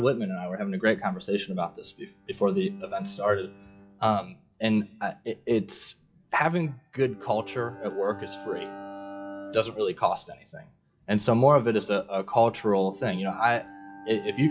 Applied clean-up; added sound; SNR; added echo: classical method WPE with log-MMSE.